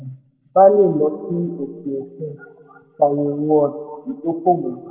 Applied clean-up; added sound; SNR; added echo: none; none; none; reverberation time 1.4 s.